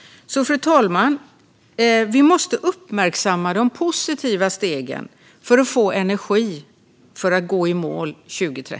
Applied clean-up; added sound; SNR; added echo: none; none; none; none.